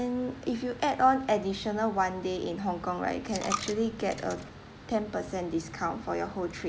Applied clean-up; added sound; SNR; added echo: none; Coin (dropping); 12 dB; none.